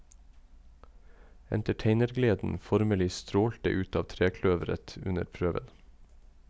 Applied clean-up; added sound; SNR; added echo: none; none; none; none.